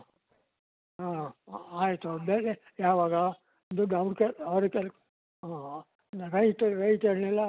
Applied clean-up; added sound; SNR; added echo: none; none; none; none.